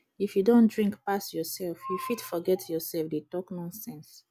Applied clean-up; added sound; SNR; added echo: none; none; none; none.